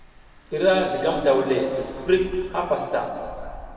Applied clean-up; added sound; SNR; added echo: none; Engine / Car; 17 dB; reverberation time 2.2 s.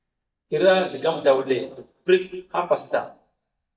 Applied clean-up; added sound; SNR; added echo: neural mask model DeepFilterNet 3.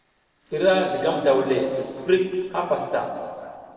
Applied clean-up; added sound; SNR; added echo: neural separator model SepFormer DNS4.